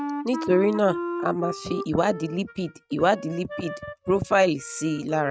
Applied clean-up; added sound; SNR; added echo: neural mask model RNNoise.